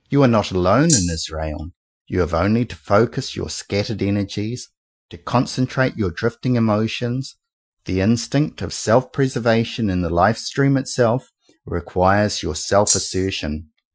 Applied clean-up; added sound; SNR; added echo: classical method Wiener filter.